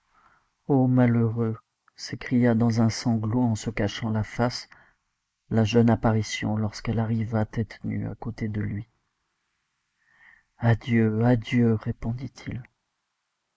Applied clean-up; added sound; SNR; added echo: neural mask model Resemble Enhance denoiser.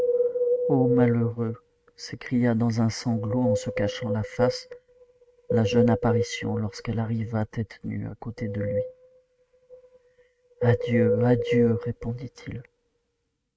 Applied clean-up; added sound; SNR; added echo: neural mask model RNNoise.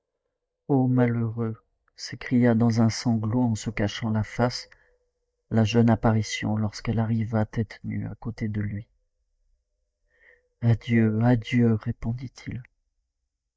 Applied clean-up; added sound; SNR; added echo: neural mask model DeepFilterNet 3.